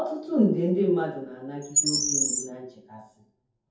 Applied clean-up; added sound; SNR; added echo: none; Bird; 0 dB; reverberation time 0.6 s.